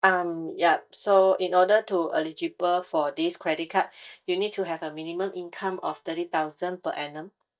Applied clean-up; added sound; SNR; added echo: neural mask model DeepFilterNet 3.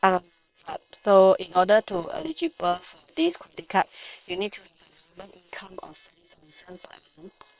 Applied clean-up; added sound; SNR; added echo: neural separator model SepFormer WHAM!.